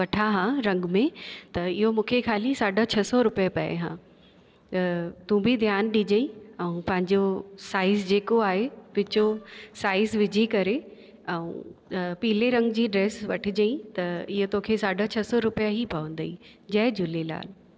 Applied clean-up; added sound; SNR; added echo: neural separator model SepFormer DNS4.